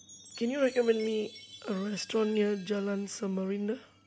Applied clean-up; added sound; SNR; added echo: none; Chime; 20 dB; none.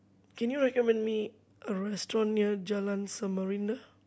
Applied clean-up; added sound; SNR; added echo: none; none; none; none.